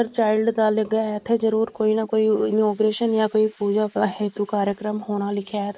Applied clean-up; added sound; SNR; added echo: neural mask model Resemble Enhance denoiser.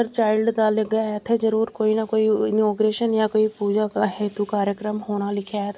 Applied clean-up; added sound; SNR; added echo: none; none; none; none.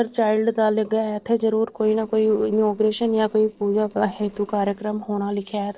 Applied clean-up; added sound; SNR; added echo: neural separator model SepFormer DNS4.